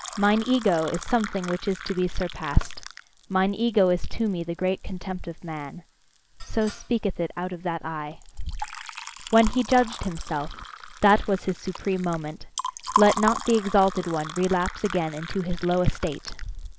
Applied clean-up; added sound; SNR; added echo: none; Liquid; 12 dB; none.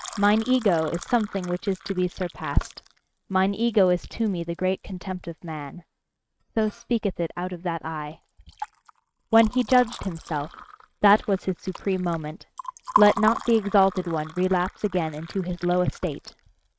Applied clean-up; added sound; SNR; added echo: neural mask model RNNoise.